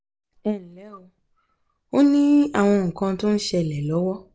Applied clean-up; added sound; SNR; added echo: none; none; none; none.